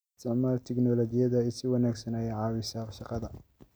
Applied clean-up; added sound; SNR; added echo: none; none; none; none.